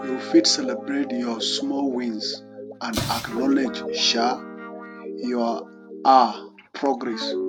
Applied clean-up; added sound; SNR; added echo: none; Guitar + Explosion; 8 dB; none.